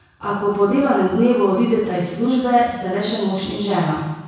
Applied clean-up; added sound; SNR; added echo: none; none; none; reverberation time 1.0 s.